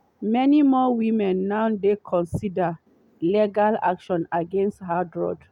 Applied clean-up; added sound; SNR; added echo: none; none; none; none.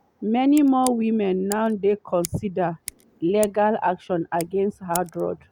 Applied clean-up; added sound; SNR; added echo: none; Scissors; 18 dB; none.